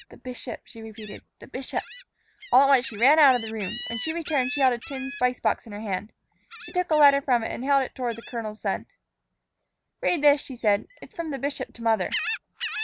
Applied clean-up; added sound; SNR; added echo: none; Gull, seagull; 13 dB; none.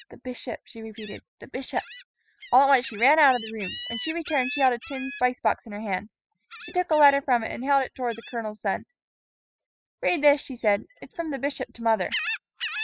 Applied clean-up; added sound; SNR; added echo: classical method spectral subtraction.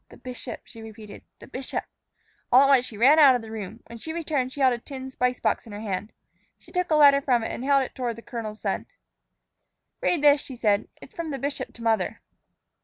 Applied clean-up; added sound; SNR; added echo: none; none; none; none.